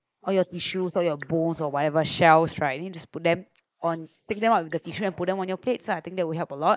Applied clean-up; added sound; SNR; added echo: neural mask model Resemble Enhance denoiser.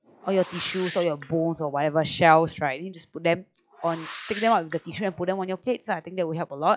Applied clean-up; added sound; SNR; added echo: classical method log-MMSE.